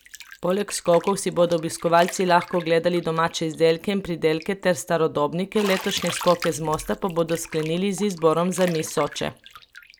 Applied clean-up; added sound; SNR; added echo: none; Bathtub (filling or washing); 16 dB; none.